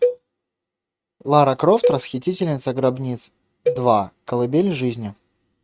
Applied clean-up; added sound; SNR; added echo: neural mask model RNNoise.